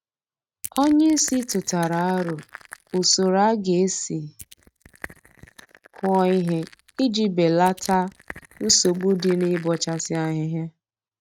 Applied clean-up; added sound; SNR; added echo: neural mask model RNNoise.